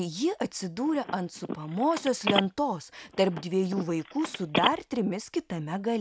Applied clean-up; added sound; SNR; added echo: none; Telephone; 6 dB; none.